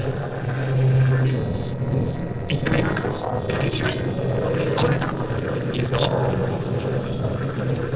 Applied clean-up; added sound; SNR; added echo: neural separator model SepFormer DNS4.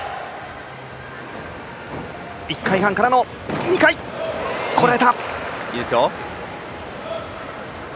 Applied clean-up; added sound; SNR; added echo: none; none; none; none.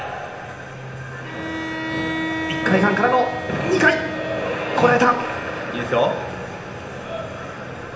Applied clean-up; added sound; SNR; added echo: none; Bowed string instrument; 9 dB; reverberation time 0.8 s.